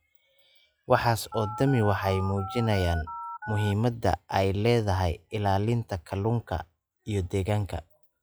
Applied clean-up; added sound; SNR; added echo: classical method log-MMSE.